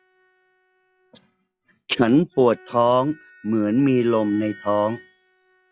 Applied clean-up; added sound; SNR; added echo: classical method log-MMSE.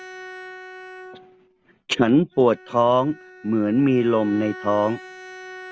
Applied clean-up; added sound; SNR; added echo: none; Bowed string instrument; 18 dB; none.